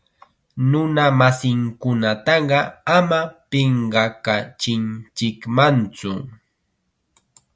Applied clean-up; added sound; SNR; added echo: none; none; none; none.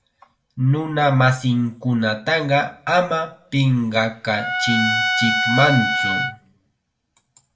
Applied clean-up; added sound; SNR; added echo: none; Trumpet; 2 dB; reverberation time 0.3 s.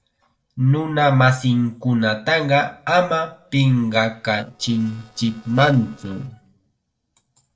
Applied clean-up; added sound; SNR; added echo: neural separator model SepFormer DNS4.